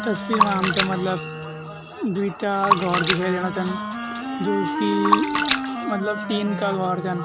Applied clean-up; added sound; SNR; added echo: none; Splash, splatter + Wind instrument, woodwind instrument; 0 dB; none.